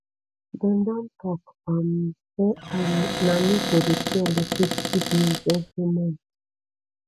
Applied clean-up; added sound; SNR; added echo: none; Cupboard open or close; 3 dB; none.